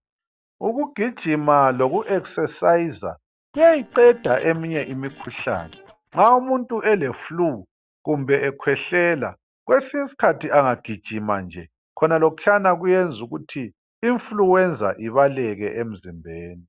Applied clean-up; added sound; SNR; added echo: neural separator model SepFormer DNS4.